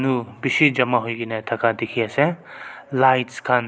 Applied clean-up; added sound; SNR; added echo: none; none; none; none.